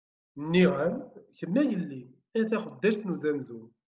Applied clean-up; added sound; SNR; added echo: none; none; none; none.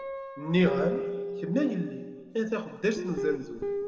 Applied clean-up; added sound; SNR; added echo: none; Guitar; 5 dB; reverberation time 1.6 s.